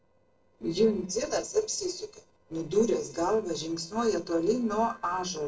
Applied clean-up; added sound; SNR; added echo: neural separator model SepFormer DNS4.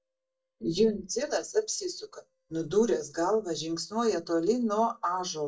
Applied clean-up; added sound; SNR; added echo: neural mask model DeepFilterNet 3.